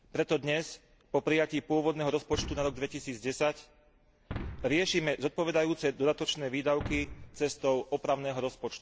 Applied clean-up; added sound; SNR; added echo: none; Boom; 12 dB; none.